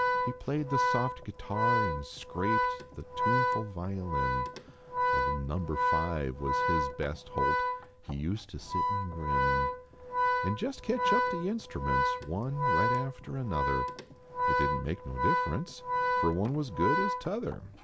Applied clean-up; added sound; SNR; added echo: none; Organ; -3 dB; none.